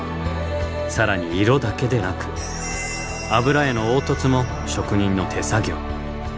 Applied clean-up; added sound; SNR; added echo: none; none; none; none.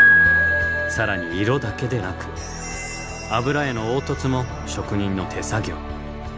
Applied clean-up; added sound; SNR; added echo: none; Piano; -1 dB; none.